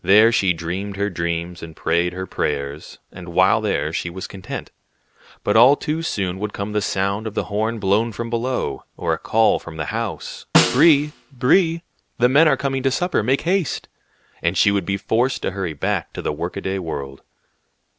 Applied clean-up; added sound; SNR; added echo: none; Snare drum; 3 dB; none.